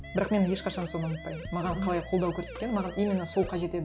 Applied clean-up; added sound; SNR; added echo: none; Siren; 14 dB; none.